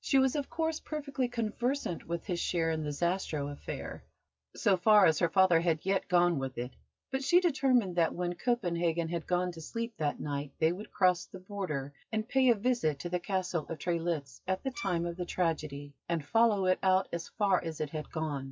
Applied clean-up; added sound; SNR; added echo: none; Bowed string instrument; 16 dB; none.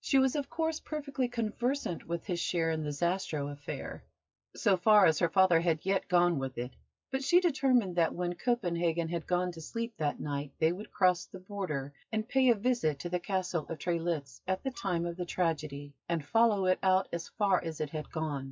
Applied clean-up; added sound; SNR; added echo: neural mask model Resemble Enhance denoiser.